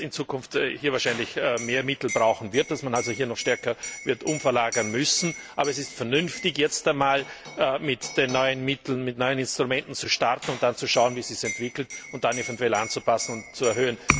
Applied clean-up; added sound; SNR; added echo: none; Liquid; 13 dB; none.